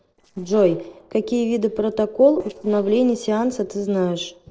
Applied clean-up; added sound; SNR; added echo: neural separator model SepFormer DNS4.